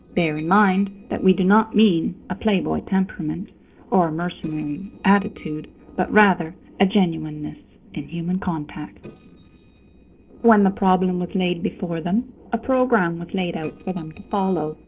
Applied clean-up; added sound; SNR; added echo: neural separator model SepFormer DNS4.